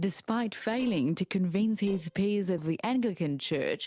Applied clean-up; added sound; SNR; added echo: neural separator model SepFormer DNS4.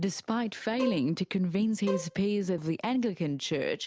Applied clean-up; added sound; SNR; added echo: none; Bowed string instrument; 11 dB; none.